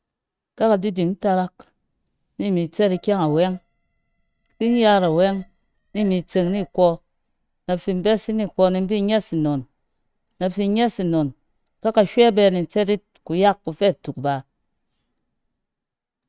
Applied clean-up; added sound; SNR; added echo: neural mask model RNNoise.